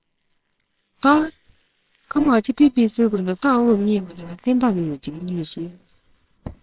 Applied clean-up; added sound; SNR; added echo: neural separator model SepFormer WHAMR!.